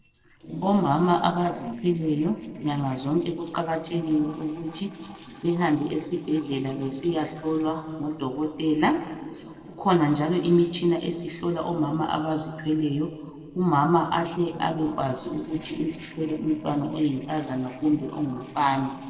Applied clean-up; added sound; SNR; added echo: neural separator model SepFormer DNS4.